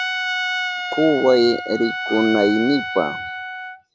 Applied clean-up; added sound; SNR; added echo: none; Trumpet; 6 dB; none.